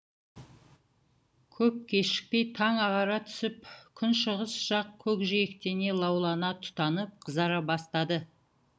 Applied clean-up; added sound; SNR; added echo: none; none; none; none.